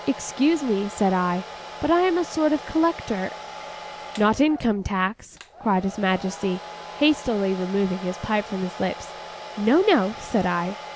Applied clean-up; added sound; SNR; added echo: none; Domestic sounds, home sounds; 14 dB; none.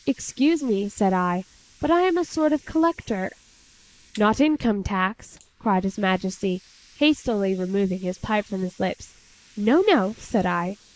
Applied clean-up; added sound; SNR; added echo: neural mask model Resemble Enhance denoiser.